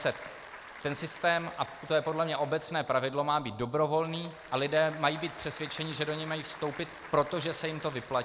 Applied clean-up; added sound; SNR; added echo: none; Applause / Crowd; 16 dB; none.